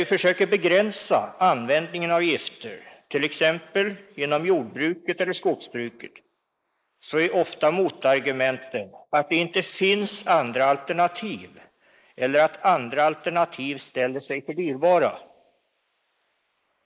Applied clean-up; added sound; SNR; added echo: neural mask model Resemble Enhance denoiser.